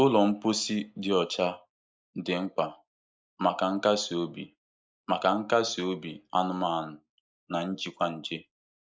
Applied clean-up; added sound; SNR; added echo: neural mask model Resemble Enhance denoiser.